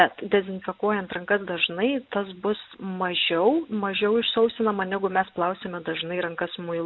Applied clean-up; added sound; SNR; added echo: none; none; none; none.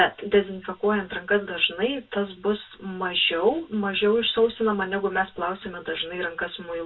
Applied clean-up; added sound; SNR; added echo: none; none; none; reverberation time 0.1 s.